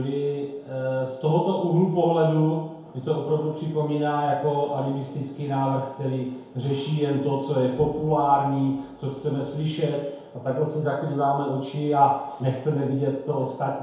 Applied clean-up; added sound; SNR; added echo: none; none; none; reverberation time 0.9 s.